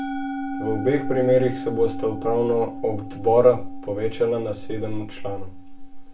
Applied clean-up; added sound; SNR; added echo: none; Musical instrument; 10 dB; reverberation time 0.2 s.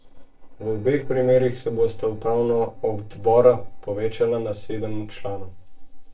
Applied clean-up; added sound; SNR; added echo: neural separator model SepFormer DNS4.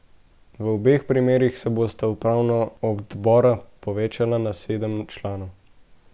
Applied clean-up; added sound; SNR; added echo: none; none; none; none.